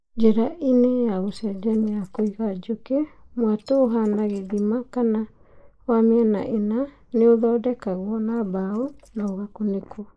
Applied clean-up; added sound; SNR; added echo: neural mask model Resemble Enhance denoiser.